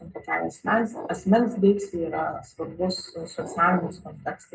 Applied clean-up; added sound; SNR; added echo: none; Glass; 13 dB; reverberation time 0.2 s.